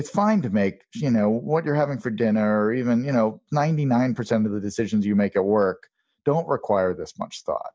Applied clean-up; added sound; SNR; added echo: none; none; none; none.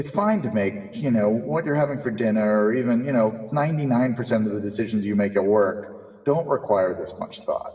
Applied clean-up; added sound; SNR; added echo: none; none; none; reverberation time 1.6 s.